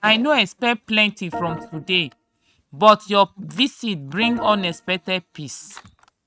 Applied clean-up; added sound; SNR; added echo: neural mask model RNNoise.